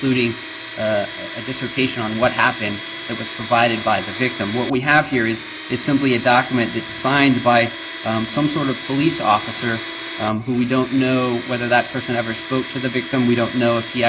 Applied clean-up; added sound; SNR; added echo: none; Domestic sounds, home sounds; 10 dB; none.